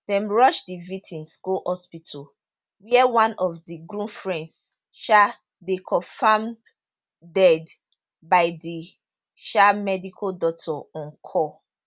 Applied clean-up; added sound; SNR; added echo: none; none; none; none.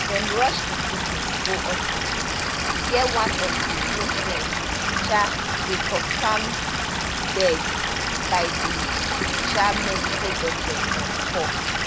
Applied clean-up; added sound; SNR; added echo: none; Stream / Liquid; -4 dB; none.